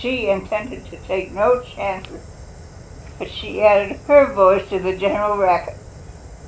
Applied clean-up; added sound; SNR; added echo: none; Fire; 18 dB; none.